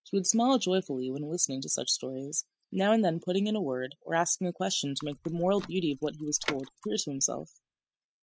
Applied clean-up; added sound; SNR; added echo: classical method spectral subtraction.